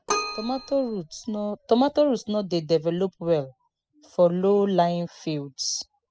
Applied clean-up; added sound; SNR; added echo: classical method spectral subtraction.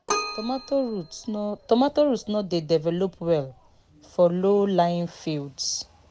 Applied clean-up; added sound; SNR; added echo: none; Keyboard (musical); 12 dB; none.